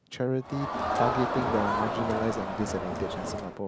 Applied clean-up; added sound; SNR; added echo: none; Crowd; -1 dB; none.